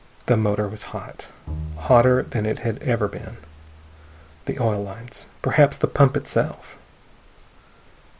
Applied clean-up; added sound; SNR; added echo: none; Bowed string instrument; 13 dB; none.